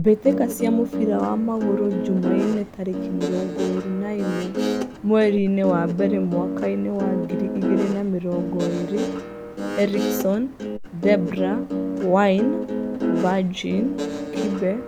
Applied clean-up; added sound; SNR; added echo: none; Guitar; 3 dB; none.